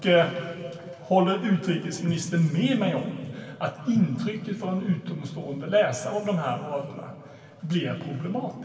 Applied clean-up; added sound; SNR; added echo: none; none; none; reverberation time 2.4 s.